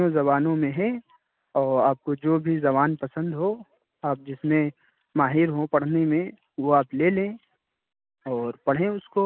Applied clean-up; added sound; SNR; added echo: none; none; none; none.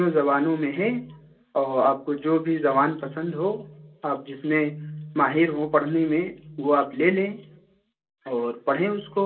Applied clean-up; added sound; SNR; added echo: none; none; none; reverberation time 0.2 s.